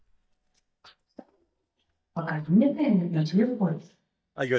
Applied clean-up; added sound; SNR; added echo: neural mask model DeepFilterNet 3.